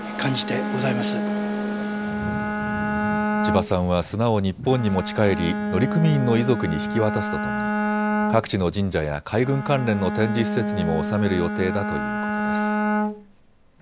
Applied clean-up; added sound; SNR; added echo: none; Bowed string instrument; 1 dB; none.